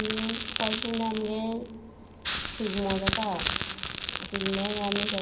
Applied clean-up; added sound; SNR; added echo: none; Crackle; -4 dB; reverberation time 0.3 s.